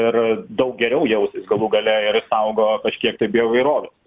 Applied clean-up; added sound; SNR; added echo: none; none; none; none.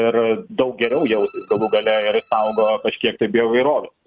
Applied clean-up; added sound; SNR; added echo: neural mask model RNNoise.